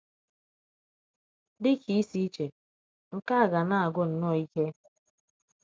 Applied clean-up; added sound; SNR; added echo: none; none; none; none.